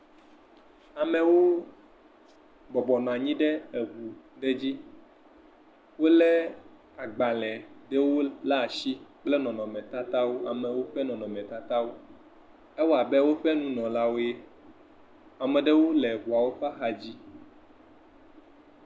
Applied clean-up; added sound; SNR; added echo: none; none; none; none.